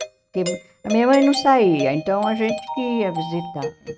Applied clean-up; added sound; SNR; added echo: neural mask model RNNoise.